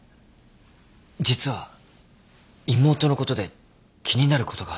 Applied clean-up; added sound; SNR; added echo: none; none; none; none.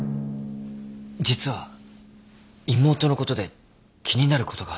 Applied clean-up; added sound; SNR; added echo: none; Drum; 12 dB; none.